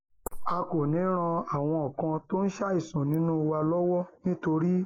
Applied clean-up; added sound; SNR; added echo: neural mask model Resemble Enhance denoiser.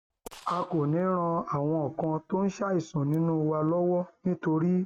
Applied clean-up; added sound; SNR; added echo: neural mask model RNNoise.